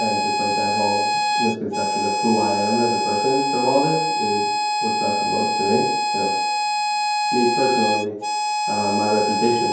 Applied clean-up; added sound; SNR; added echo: none; Harmonica; -2 dB; reverberation time 0.9 s.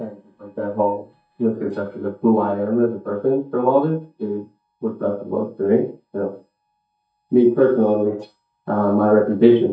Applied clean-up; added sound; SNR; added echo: neural mask model DeepFilterNet 3.